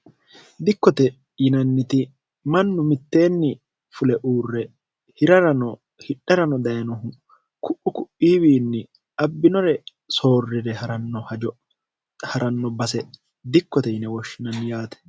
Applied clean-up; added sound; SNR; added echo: none; none; none; none.